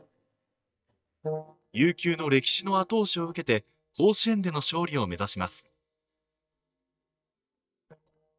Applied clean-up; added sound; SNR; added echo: neural mask model DeepFilterNet 3.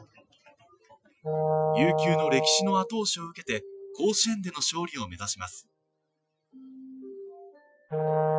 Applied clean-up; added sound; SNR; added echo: classical method Wiener filter.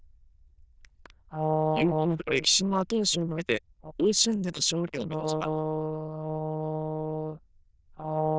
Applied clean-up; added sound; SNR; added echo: neural diffusion model UNIVERSE++.